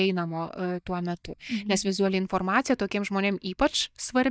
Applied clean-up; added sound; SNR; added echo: neural mask model DeepFilterNet 3.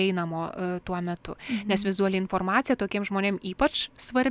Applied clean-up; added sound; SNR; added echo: none; none; none; none.